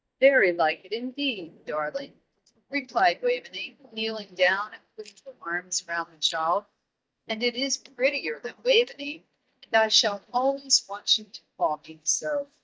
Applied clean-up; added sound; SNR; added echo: neural mask model DeepFilterNet 3.